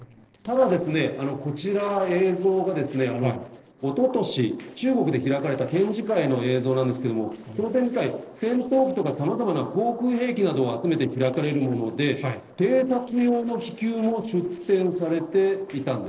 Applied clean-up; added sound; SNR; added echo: neural separator model SepFormer DNS4.